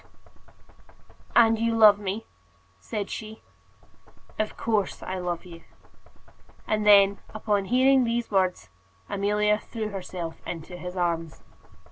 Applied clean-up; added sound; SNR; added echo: none; Knock; 15 dB; none.